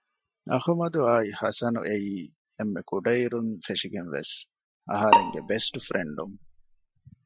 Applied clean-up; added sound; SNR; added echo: classical method Wiener filter.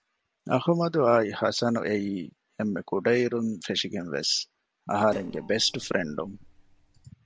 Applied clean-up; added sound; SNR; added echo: neural separator model SepFormer DNS4.